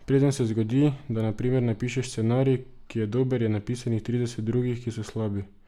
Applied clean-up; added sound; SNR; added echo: none; none; none; none.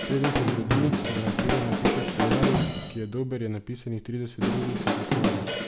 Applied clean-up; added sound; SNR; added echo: none; Drum kit; -4 dB; none.